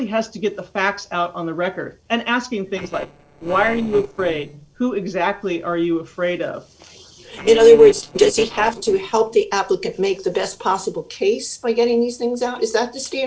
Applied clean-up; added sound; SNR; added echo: neural separator model SepFormer DNS4.